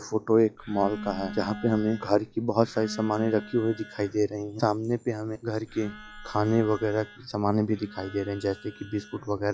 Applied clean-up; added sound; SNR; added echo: classical method log-MMSE.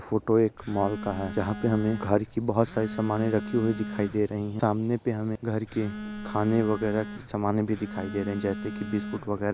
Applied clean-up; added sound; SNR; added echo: none; Telephone; 10 dB; none.